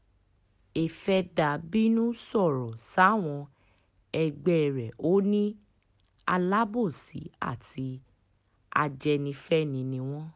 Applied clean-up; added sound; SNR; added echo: none; none; none; none.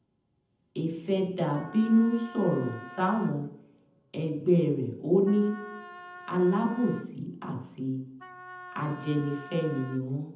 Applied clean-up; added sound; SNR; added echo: none; Wind instrument, woodwind instrument; 17 dB; reverberation time 0.8 s.